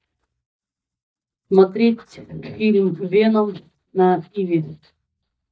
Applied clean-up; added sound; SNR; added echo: neural mask model DeepFilterNet 3.